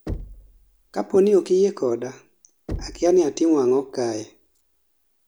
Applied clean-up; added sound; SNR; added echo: none; Knock; 16 dB; none.